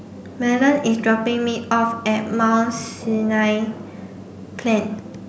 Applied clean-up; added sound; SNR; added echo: none; none; none; none.